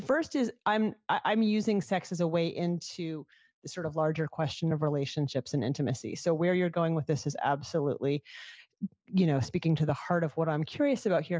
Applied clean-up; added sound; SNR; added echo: none; none; none; none.